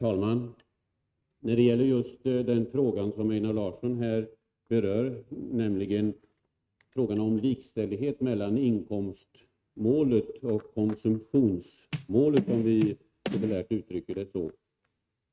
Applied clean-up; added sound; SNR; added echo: neural mask model RNNoise.